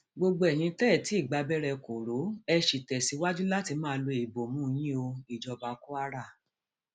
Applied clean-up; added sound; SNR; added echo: none; none; none; none.